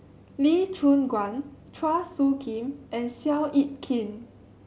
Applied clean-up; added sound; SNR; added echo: none; none; none; none.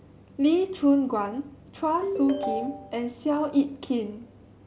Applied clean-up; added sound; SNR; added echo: none; Ringtone; 6 dB; none.